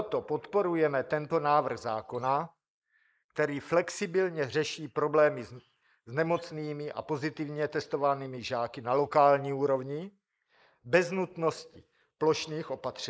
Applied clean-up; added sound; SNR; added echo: neural mask model Resemble Enhance denoiser.